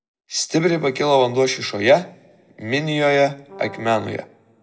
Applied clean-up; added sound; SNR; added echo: none; Brass instrument; 19 dB; reverberation time 0.3 s.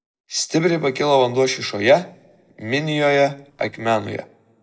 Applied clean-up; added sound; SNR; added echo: neural separator model SepFormer DNS4.